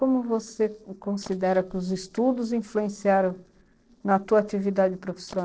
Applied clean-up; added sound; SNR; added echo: neural separator model SepFormer DNS4.